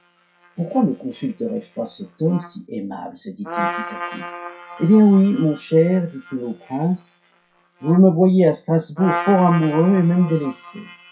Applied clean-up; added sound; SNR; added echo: classical method WPE with log-MMSE.